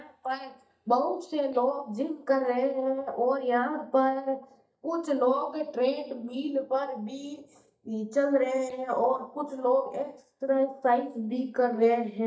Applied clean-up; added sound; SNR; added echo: neural mask model DeepFilterNet 3.